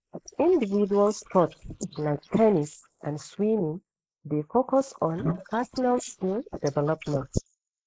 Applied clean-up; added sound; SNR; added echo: neural mask model Resemble Enhance denoiser.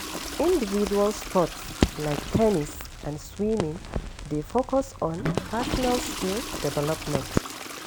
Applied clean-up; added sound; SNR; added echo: none; Crackle + Toilet flush / Water; 4 dB; none.